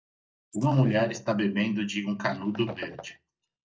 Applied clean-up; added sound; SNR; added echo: neural mask model DeepFilterNet 3.